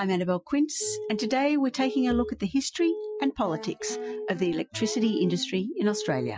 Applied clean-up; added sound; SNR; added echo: classical method Wiener filter.